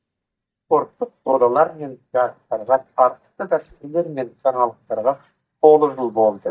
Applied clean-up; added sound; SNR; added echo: neural mask model DeepFilterNet 3.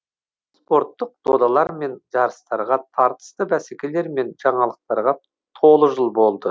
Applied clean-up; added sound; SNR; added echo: none; none; none; none.